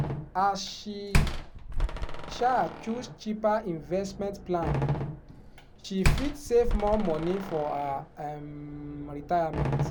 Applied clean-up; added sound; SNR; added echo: none; Slam; 1 dB; none.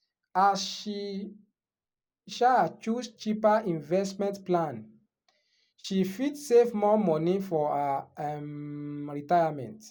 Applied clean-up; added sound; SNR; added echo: none; none; none; none.